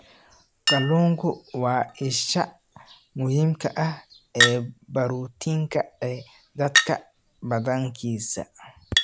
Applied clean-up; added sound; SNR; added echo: none; Chink, clink; 4 dB; none.